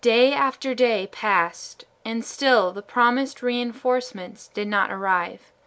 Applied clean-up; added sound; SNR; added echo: none; none; none; none.